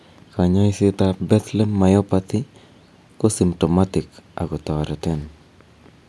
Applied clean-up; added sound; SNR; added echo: none; none; none; none.